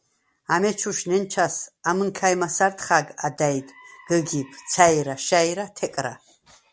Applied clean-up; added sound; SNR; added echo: none; none; none; none.